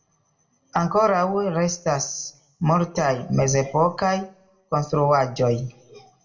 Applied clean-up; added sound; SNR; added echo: none; none; none; reverberation time 0.4 s.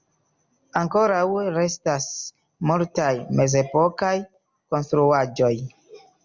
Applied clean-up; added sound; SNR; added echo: none; none; none; none.